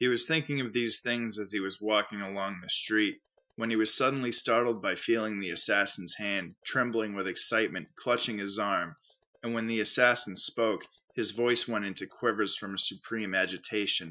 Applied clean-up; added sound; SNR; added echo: classical method Wiener filter.